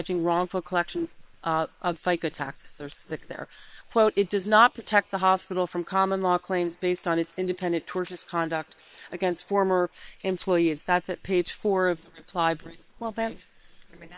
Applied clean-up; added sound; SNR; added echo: neural separator model SepFormer WHAM!.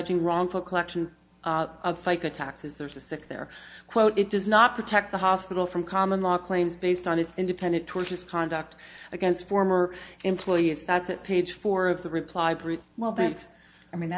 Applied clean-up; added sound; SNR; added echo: none; none; none; none.